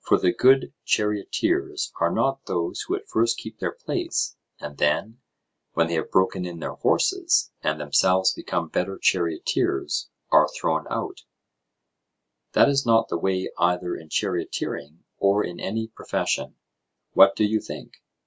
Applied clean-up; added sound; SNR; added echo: none; none; none; none.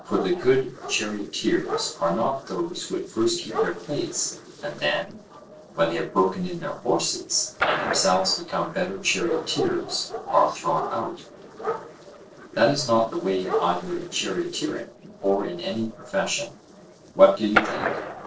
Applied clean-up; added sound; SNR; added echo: neural separator model SepFormer DNS4.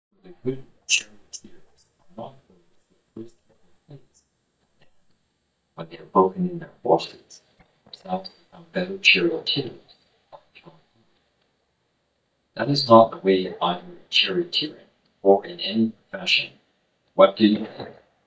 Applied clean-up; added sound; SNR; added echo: neural mask model DeepFilterNet 3.